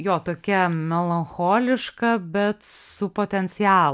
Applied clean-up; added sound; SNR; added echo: none; none; none; none.